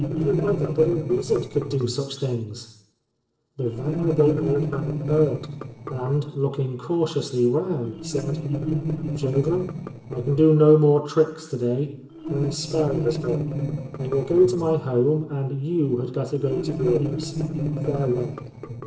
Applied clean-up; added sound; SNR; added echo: neural separator model SepFormer DNS4.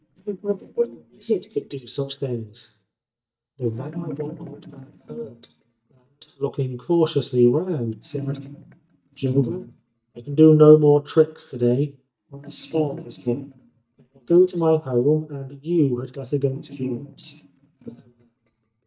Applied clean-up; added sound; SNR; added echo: neural mask model DeepFilterNet 3.